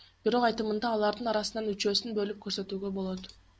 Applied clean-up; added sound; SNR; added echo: none; none; none; none.